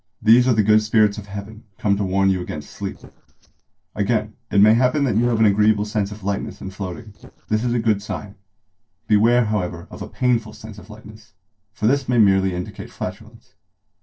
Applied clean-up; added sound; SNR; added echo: neural separator model SepFormer DNS4.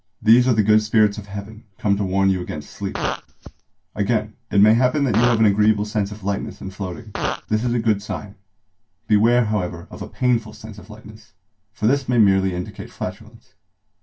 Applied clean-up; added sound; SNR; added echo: none; Fart; 10 dB; reverberation time 0.1 s.